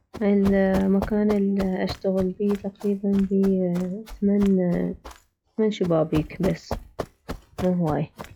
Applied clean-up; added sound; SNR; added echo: classical method log-MMSE.